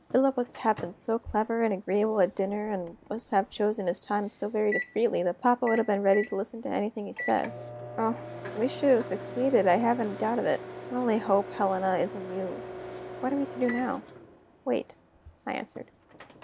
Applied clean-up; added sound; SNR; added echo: none; Microwave oven; 13 dB; none.